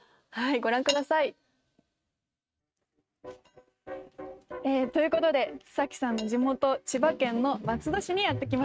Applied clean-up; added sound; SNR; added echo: neural mask model RNNoise.